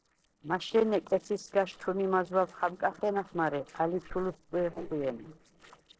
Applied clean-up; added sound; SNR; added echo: neural separator model SepFormer DNS4.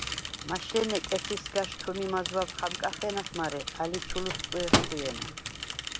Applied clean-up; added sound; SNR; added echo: none; Mechanisms / Bicycle + Microwave oven; 1 dB; none.